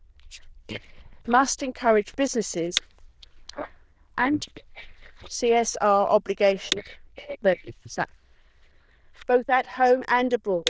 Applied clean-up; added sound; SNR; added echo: neural diffusion model UNIVERSE++.